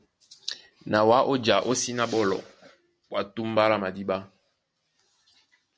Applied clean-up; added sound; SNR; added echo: none; none; none; none.